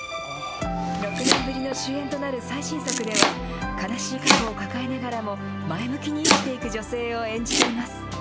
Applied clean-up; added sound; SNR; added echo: none; Domestic sounds, home sounds; 0 dB; none.